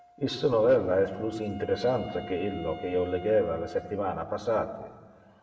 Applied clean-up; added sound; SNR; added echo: none; Wind instrument, woodwind instrument; 17 dB; reverberation time 1.1 s.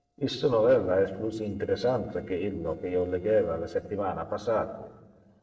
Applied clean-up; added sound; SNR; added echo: neural separator model SepFormer DNS4.